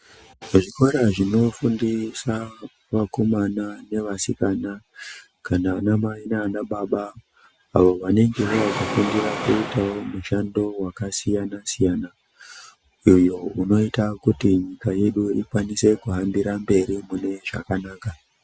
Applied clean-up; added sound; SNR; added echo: none; Mechanisms; 7 dB; none.